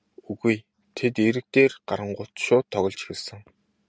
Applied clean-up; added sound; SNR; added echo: none; none; none; none.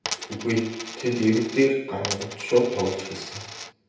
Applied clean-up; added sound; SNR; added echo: none; Coin (dropping); 11 dB; reverberation time 0.8 s.